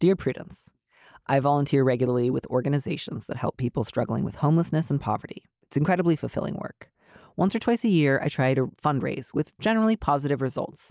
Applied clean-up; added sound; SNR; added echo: neural mask model Resemble Enhance denoiser.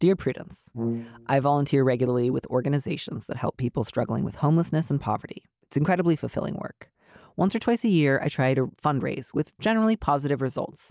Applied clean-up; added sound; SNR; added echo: none; Brass instrument; 7 dB; none.